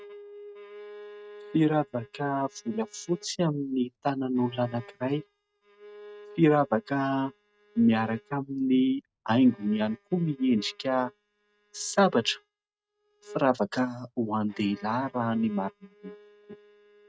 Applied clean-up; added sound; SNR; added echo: neural mask model RNNoise.